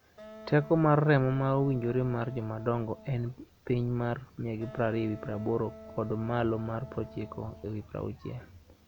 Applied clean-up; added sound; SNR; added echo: none; Wind instrument, woodwind instrument; 18 dB; none.